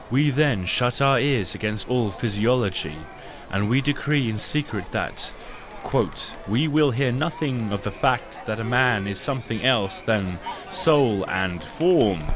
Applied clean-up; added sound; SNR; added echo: none; Water + Crowd; 13 dB; none.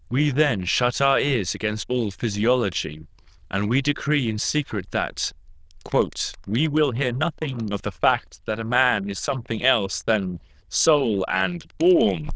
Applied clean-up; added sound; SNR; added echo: neural diffusion model UNIVERSE++.